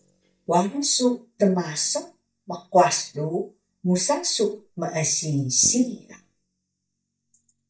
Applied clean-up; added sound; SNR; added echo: neural mask model DeepFilterNet 3.